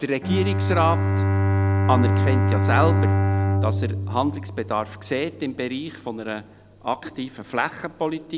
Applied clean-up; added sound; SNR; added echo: none; Bowed string instrument; -4 dB; none.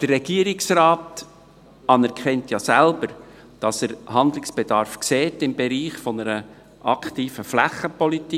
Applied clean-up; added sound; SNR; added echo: none; none; none; none.